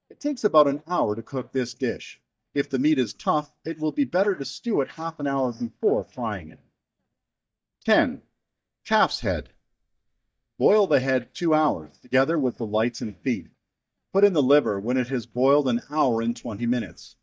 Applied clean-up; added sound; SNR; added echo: neural mask model DeepFilterNet 3.